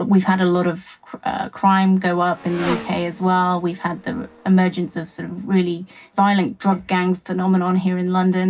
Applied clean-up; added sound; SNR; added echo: none; Motorcycle; 19 dB; reverberation time 0.4 s.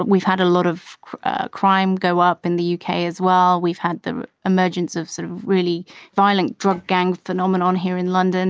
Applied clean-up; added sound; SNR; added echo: none; none; none; none.